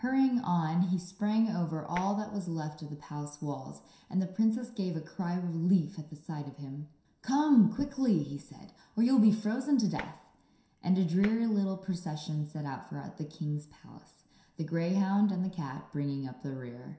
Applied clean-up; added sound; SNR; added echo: none; Tap; 15 dB; reverberation time 0.7 s.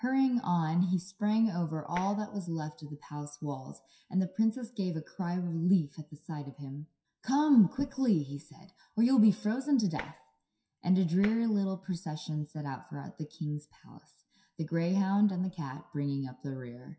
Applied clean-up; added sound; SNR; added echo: classical method WPE with log-MMSE.